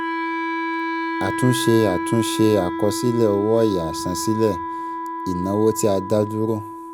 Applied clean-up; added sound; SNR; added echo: none; Wind instrument, woodwind instrument; 5 dB; none.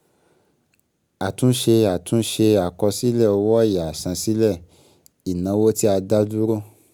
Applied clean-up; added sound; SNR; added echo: none; none; none; none.